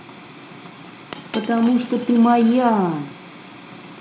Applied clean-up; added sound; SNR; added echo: none; Coin (dropping); 20 dB; reverberation time 0.4 s.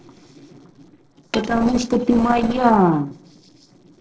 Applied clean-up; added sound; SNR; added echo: neural separator model SepFormer DNS4.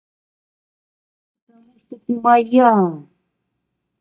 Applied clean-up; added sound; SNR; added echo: neural mask model DeepFilterNet 3.